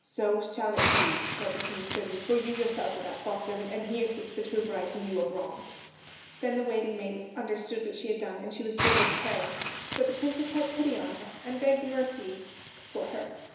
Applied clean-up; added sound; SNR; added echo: none; Hiss; 4 dB; reverberation time 1.0 s.